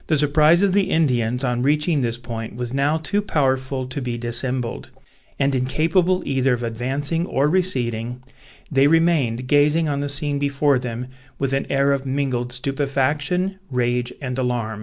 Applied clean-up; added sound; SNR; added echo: none; none; none; none.